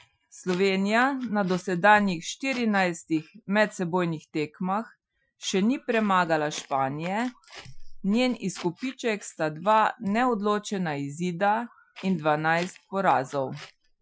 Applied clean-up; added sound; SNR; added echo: classical method Wiener filter.